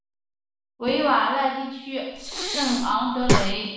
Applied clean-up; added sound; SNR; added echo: none; Breathing; -2 dB; reverberation time 0.9 s.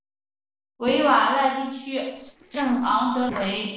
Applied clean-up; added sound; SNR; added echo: neural separator model SepFormer DNS4.